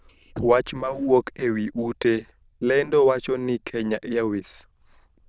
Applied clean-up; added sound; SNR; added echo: neural diffusion model UNIVERSE++.